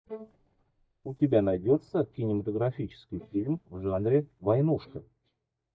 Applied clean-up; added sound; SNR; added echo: neural mask model DeepFilterNet 3.